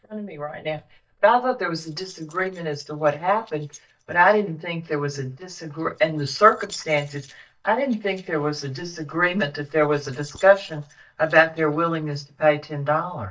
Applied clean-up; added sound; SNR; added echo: neural mask model DeepFilterNet 3.